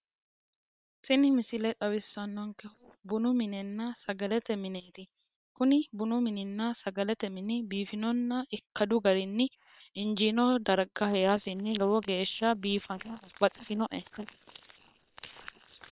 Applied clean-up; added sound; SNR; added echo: neural separator model SepFormer WHAM!.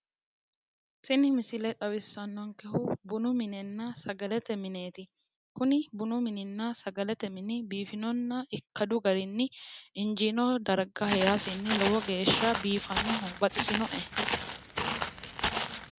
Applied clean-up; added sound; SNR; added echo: none; Walk, footsteps; 2 dB; none.